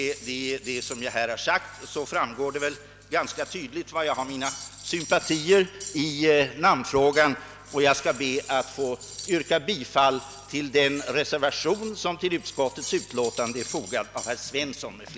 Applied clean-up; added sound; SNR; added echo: none; Cutlery, silverware; 17 dB; none.